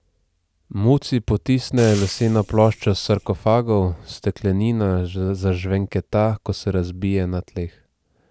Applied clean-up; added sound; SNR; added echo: none; Frying (food); 19 dB; none.